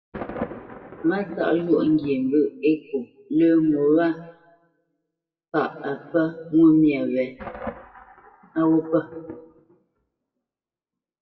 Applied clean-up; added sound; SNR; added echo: classical method WPE with log-MMSE.